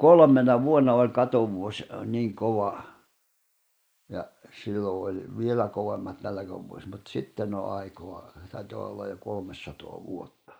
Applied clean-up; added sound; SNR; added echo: neural mask model Resemble Enhance denoiser.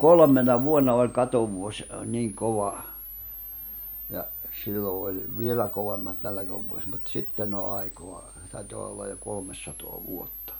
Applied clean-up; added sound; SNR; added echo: none; Camera; 10 dB; none.